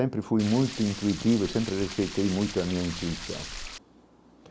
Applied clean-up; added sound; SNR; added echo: none; Stream; 11 dB; none.